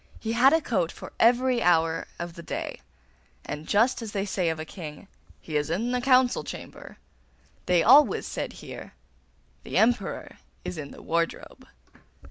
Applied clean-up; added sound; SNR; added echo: none; none; none; none.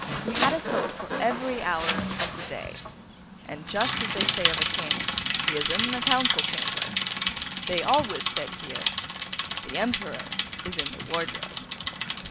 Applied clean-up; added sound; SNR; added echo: none; Bicycle; -4 dB; none.